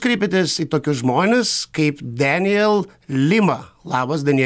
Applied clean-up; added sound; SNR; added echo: none; none; none; none.